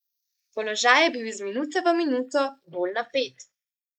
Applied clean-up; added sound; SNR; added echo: neural mask model Resemble Enhance denoiser.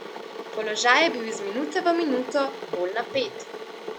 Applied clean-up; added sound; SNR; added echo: none; Boiling / Water; 9 dB; none.